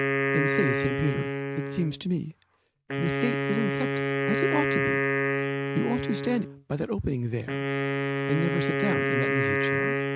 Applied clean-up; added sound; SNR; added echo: none; Wind instrument, woodwind instrument; -3 dB; none.